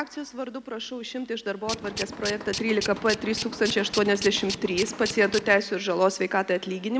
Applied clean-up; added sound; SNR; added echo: none; Tools; 8 dB; none.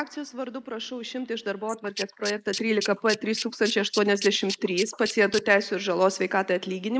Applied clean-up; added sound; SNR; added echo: neural mask model Resemble Enhance denoiser.